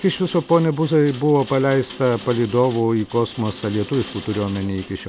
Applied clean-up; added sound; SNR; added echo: none; Rain; 17 dB; none.